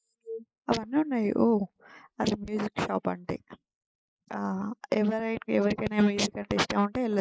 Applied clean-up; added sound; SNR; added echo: neural mask model Resemble Enhance denoiser.